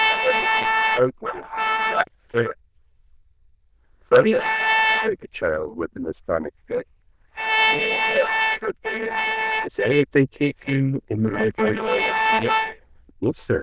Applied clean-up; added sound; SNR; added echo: neural diffusion model UNIVERSE++.